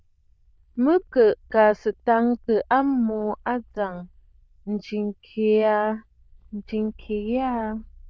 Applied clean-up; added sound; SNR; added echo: neural diffusion model UNIVERSE++.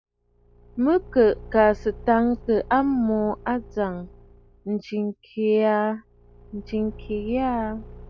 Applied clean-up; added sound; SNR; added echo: none; Engine / Car; 19 dB; none.